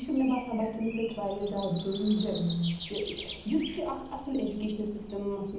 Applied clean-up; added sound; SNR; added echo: none; Breathing; 13 dB; reverberation time 0.8 s.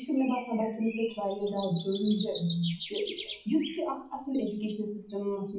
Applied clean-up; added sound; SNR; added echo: classical method WPE with log-MMSE.